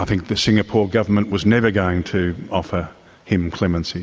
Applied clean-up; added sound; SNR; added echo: none; none; none; none.